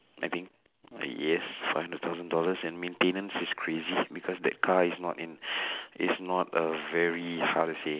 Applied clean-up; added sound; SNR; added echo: none; none; none; none.